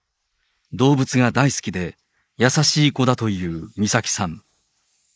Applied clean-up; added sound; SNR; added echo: neural mask model Resemble Enhance denoiser.